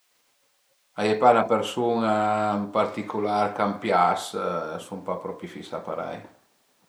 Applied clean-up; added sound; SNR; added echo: none; none; none; none.